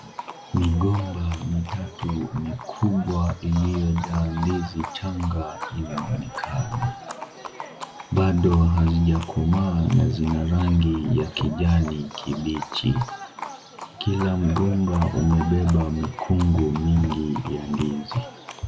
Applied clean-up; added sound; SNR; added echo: none; Livestock, farm animals, working animals; 14 dB; none.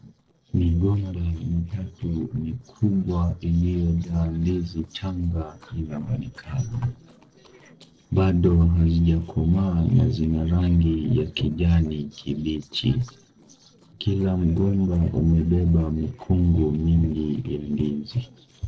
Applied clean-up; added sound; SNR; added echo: neural separator model SepFormer DNS4.